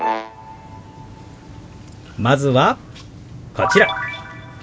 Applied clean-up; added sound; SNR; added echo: none; none; none; none.